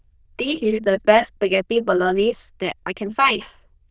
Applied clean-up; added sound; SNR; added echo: neural diffusion model UNIVERSE++.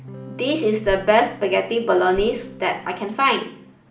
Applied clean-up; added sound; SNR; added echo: none; Thump, thud + Electric guitar / Strum; 17 dB; none.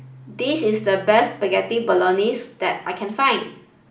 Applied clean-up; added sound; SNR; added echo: none; none; none; none.